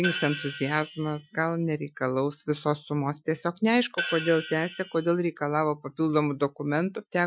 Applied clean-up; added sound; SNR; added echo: classical method Wiener filter.